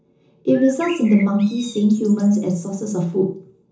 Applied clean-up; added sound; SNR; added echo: none; Bird; 20 dB; reverberation time 0.7 s.